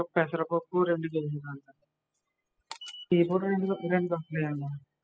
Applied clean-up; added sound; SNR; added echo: classical method spectral subtraction.